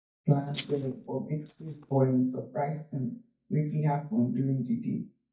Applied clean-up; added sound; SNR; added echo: neural mask model DeepFilterNet 3.